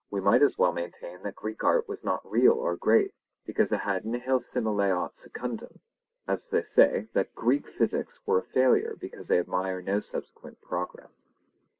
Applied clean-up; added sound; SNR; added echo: none; none; none; none.